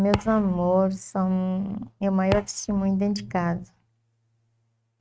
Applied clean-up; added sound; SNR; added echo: neural mask model RNNoise.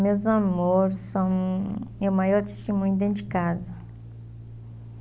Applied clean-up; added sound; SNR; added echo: none; none; none; none.